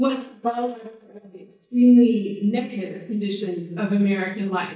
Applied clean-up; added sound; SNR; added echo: neural mask model DeepFilterNet 3.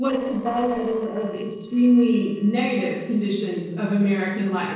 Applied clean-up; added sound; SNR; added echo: neural separator model SepFormer DNS4.